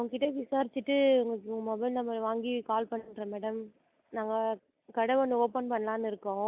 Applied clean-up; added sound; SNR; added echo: none; none; none; none.